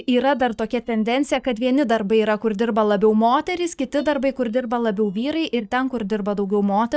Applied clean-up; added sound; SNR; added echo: neural mask model DeepFilterNet 3.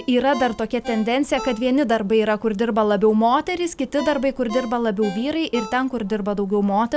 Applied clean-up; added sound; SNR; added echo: none; Ringtone; 18 dB; none.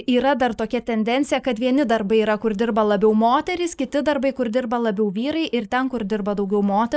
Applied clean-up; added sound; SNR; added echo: neural mask model Resemble Enhance denoiser.